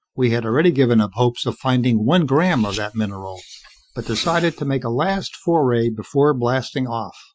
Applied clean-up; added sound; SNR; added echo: classical method Wiener filter.